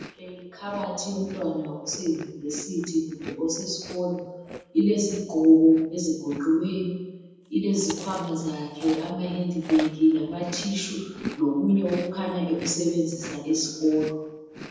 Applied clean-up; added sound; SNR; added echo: none; Chewing, mastication; 17 dB; reverberation time 1.1 s.